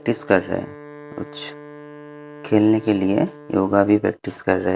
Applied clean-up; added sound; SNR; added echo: none; Wind instrument, woodwind instrument; 19 dB; none.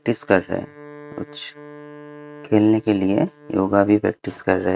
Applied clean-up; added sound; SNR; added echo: neural mask model RNNoise.